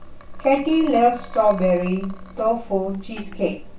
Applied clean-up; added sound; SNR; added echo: none; Liquid; 13 dB; reverberation time 0.3 s.